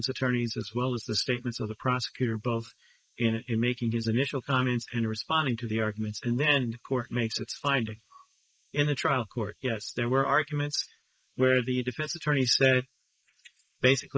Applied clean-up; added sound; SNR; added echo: neural mask model Resemble Enhance denoiser.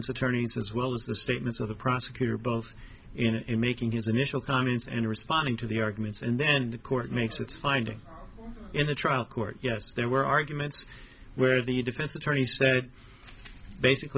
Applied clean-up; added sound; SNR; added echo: none; none; none; none.